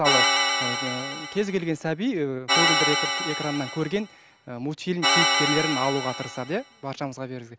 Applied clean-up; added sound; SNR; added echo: none; Organ; -2 dB; none.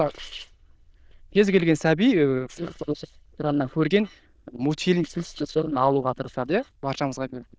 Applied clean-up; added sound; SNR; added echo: neural diffusion model UNIVERSE++.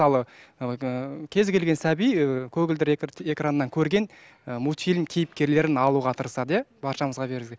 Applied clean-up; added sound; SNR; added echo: none; none; none; none.